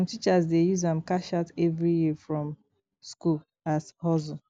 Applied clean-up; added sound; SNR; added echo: none; none; none; none.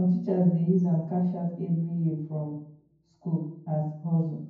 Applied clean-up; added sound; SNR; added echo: none; none; none; reverberation time 0.9 s.